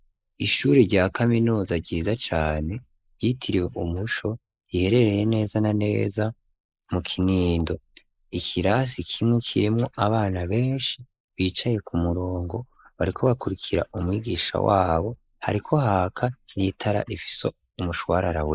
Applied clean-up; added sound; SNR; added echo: neural mask model Resemble Enhance denoiser.